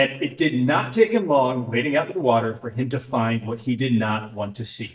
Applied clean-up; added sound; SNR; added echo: neural mask model DeepFilterNet 3.